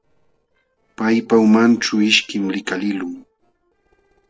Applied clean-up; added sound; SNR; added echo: neural separator model SepFormer DNS4.